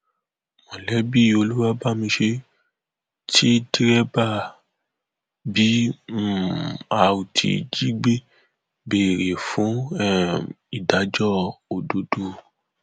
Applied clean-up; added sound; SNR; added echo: none; none; none; none.